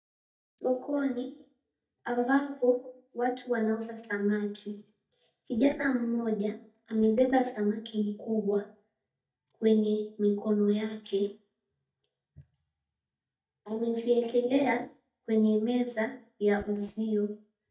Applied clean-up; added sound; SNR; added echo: neural mask model DeepFilterNet 3.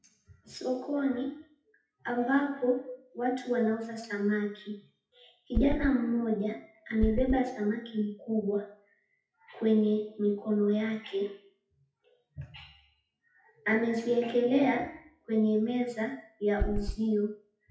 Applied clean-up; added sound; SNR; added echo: classical method WPE with log-MMSE.